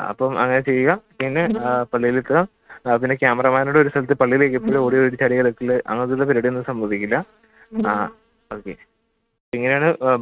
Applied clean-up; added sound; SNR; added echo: neural mask model RNNoise.